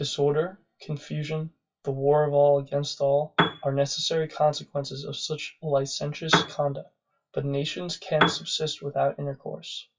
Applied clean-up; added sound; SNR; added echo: classical method WPE with log-MMSE.